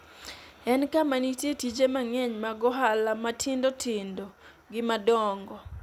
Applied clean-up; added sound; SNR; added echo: none; none; none; none.